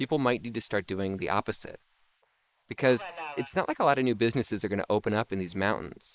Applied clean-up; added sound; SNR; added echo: neural mask model Resemble Enhance denoiser.